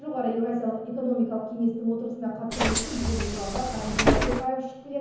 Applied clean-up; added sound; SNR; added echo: none; Bus; -3 dB; reverberation time 0.9 s.